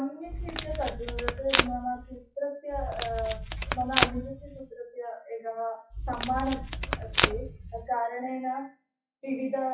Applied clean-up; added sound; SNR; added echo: classical method WPE with log-MMSE.